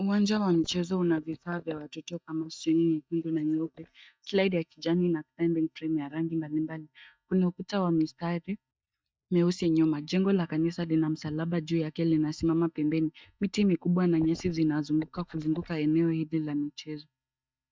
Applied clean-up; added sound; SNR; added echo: neural mask model DeepFilterNet 3.